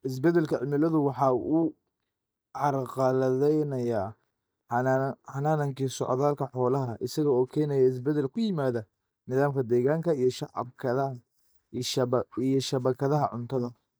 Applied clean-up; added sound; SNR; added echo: neural mask model DeepFilterNet 3.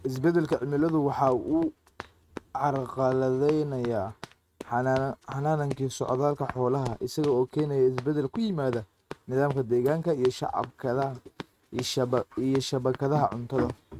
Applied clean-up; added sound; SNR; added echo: neural mask model RNNoise.